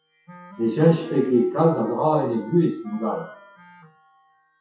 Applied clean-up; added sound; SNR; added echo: classical method WPE with log-MMSE.